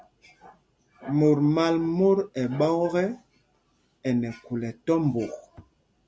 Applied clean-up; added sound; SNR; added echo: none; none; none; none.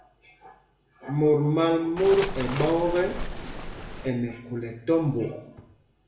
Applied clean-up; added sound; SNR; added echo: none; Waves, surf; 7 dB; reverberation time 0.7 s.